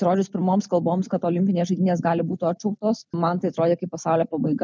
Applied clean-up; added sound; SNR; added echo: none; none; none; none.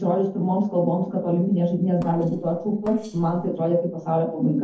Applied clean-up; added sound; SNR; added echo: neural separator model SepFormer DNS4.